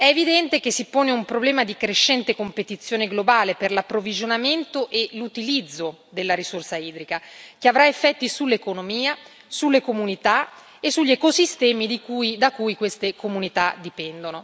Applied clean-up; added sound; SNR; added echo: none; none; none; none.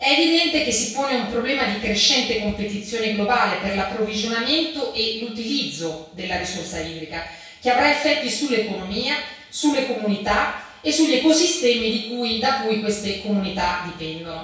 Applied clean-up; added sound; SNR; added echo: none; none; none; reverberation time 0.6 s.